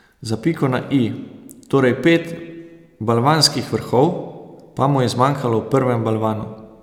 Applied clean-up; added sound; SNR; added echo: none; none; none; none.